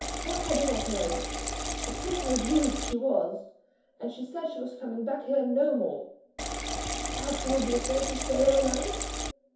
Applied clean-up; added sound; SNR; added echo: none; Liquid; 2 dB; reverberation time 0.5 s.